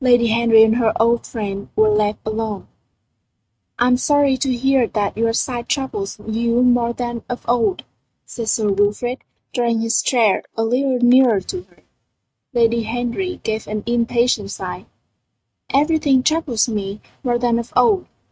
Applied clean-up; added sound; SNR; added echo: neural mask model RNNoise.